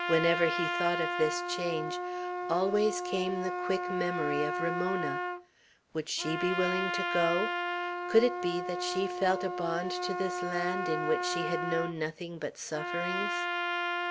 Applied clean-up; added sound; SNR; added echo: none; Trumpet; 1 dB; none.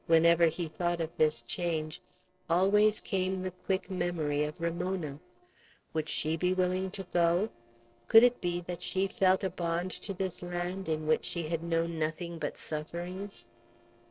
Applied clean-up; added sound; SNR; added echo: neural separator model SepFormer DNS4.